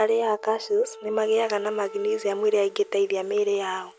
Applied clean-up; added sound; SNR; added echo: none; Wind instrument, woodwind instrument; 19 dB; none.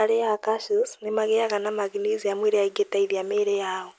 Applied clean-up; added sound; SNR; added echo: none; none; none; none.